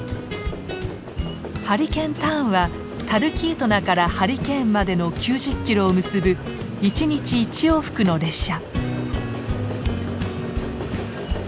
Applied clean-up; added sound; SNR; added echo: none; none; none; none.